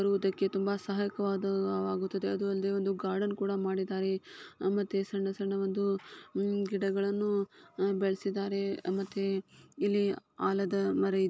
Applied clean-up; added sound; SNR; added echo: none; none; none; none.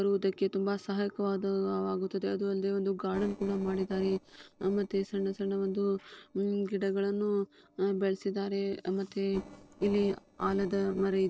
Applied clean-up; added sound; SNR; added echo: neural separator model SepFormer DNS4.